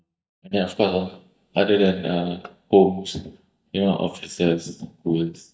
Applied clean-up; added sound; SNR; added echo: neural mask model DeepFilterNet 3.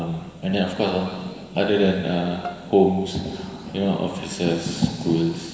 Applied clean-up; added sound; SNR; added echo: none; Bowed string instrument; 19 dB; reverberation time 2.2 s.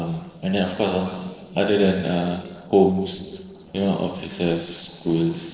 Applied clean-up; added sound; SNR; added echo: neural separator model SepFormer DNS4.